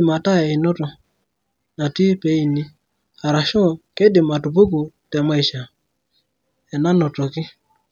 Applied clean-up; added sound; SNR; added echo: none; none; none; none.